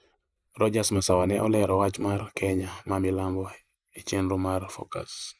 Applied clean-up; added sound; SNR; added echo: neural mask model Resemble Enhance denoiser.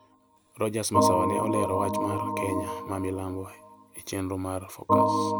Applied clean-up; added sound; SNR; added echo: none; Organ; -4 dB; none.